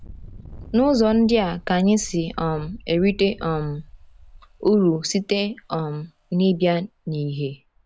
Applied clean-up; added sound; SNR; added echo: none; Engine; 19 dB; none.